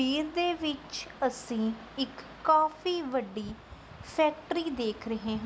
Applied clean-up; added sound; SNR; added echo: none; none; none; none.